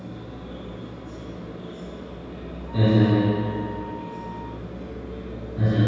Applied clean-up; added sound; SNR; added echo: none; Wind instrument, woodwind instrument; 16 dB; reverberation time 2.2 s.